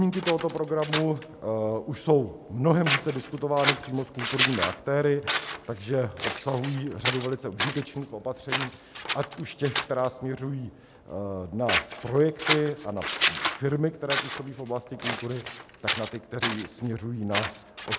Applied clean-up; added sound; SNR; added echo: none; Scissors; 1 dB; none.